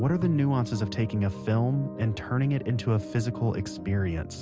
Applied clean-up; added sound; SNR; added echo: none; Tabla; 17 dB; none.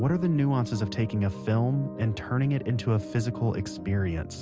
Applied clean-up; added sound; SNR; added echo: none; none; none; none.